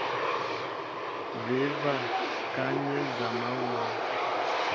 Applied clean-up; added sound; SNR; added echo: none; Aircraft; -2 dB; none.